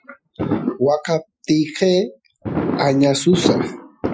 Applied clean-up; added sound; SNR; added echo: classical method Wiener filter.